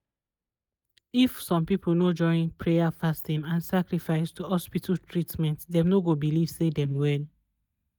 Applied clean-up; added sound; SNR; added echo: neural mask model DeepFilterNet 3.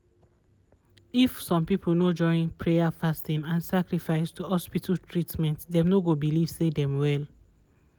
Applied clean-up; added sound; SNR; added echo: none; none; none; none.